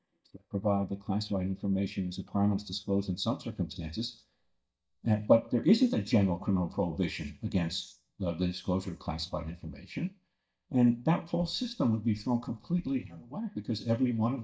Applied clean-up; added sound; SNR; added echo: neural mask model DeepFilterNet 3.